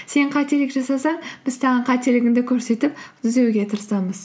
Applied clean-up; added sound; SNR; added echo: none; none; none; none.